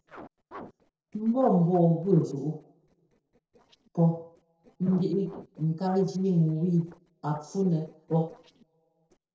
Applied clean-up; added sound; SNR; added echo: neural separator model SepFormer DNS4.